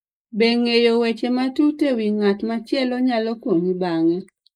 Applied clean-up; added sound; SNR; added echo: neural mask model Resemble Enhance denoiser.